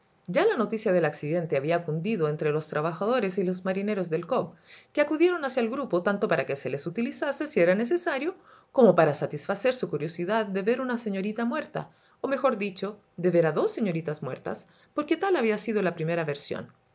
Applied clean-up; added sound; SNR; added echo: none; none; none; none.